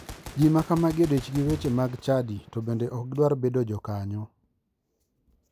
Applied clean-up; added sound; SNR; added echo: none; Gunshot, gunfire; 19 dB; none.